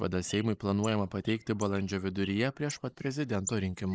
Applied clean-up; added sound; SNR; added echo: neural mask model Resemble Enhance denoiser.